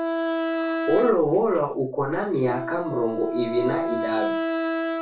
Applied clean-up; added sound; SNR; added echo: none; Wind instrument, woodwind instrument; 3 dB; reverberation time 0.2 s.